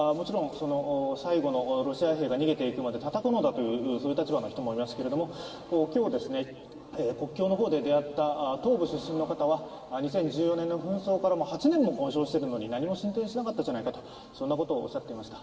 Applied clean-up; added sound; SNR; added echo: none; none; none; reverberation time 2.4 s.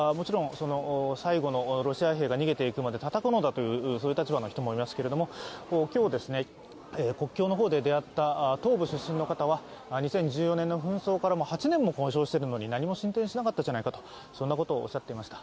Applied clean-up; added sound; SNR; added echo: none; none; none; none.